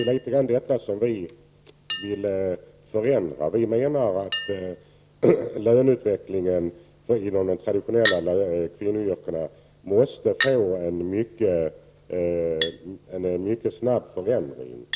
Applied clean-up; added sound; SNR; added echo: none; Chink, clink; 13 dB; none.